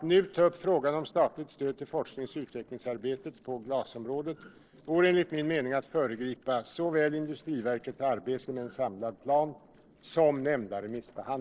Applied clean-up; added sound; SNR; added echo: neural separator model SepFormer DNS4.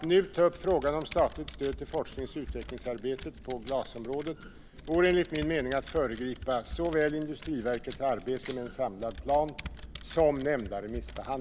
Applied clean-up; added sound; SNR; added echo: none; Rattle (instrument) + Computer keyboard; 13 dB; none.